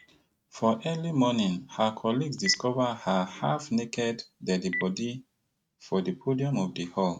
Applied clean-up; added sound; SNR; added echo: neural mask model RNNoise.